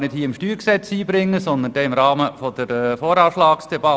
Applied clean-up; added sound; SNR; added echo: none; none; none; none.